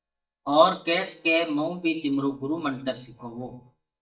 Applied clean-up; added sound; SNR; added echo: neural mask model DeepFilterNet 3.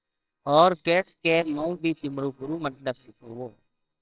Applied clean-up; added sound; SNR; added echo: neural separator model SepFormer WHAMR!.